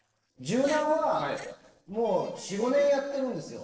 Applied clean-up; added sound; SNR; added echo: neural separator model SepFormer DNS4.